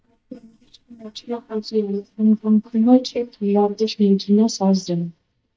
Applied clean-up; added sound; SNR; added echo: neural mask model DeepFilterNet 3.